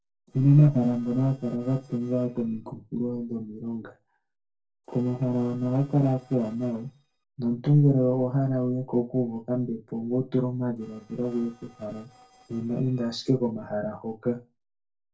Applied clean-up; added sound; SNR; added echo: neural separator model SepFormer DNS4.